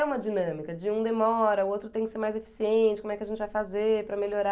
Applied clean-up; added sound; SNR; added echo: none; none; none; none.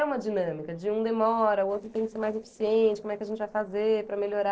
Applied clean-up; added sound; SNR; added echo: neural separator model SepFormer DNS4.